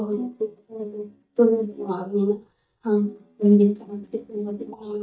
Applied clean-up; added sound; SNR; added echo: neural mask model DeepFilterNet 3.